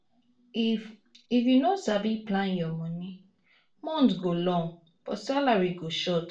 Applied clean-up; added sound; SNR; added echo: none; none; none; reverberation time 0.3 s.